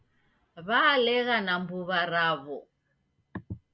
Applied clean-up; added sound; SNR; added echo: none; none; none; none.